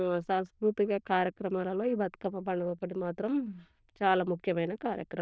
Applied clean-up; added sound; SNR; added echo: neural diffusion model UNIVERSE++.